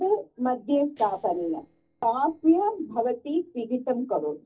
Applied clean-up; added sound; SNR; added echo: neural separator model SepFormer DNS4.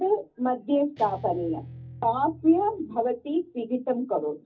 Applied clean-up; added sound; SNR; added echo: none; Guitar; 18 dB; reverberation time 0.4 s.